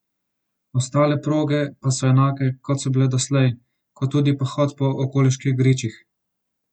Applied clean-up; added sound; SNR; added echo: none; none; none; none.